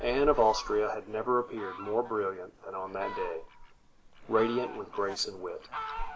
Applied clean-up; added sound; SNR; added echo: none; Fowl; 10 dB; none.